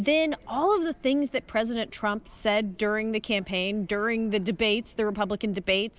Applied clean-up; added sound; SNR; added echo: none; none; none; none.